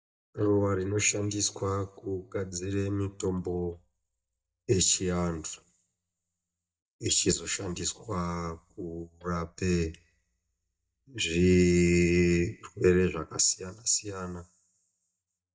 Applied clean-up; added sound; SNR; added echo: neural mask model DeepFilterNet 3.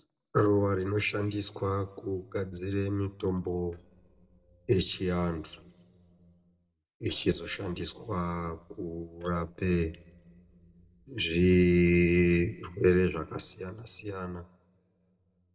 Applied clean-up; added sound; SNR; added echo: neural separator model SepFormer DNS4.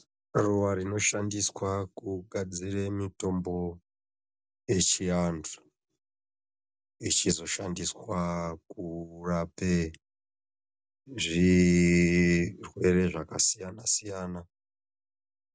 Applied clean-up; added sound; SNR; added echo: none; none; none; none.